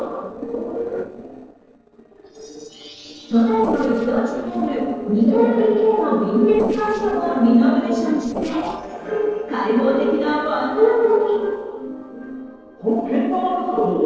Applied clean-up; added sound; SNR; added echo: neural separator model SepFormer DNS4.